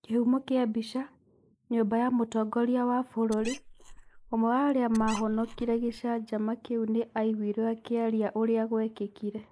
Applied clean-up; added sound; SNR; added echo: neural mask model Resemble Enhance denoiser.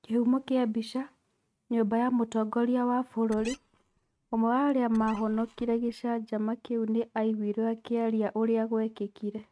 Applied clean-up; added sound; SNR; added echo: neural mask model RNNoise.